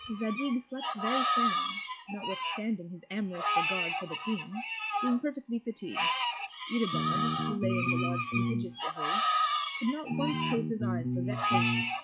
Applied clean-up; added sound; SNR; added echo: classical method log-MMSE.